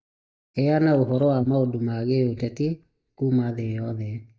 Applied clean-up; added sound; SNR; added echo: neural mask model DeepFilterNet 3.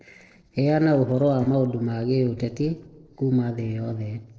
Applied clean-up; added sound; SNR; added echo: neural separator model SepFormer DNS4.